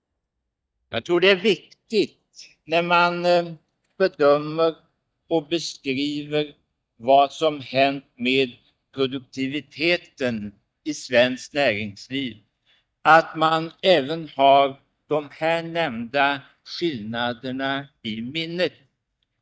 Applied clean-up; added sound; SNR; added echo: neural mask model DeepFilterNet 3.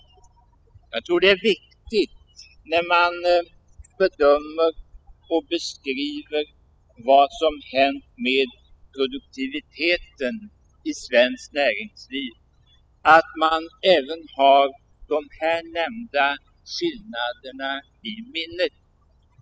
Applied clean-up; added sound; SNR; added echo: classical method spectral subtraction.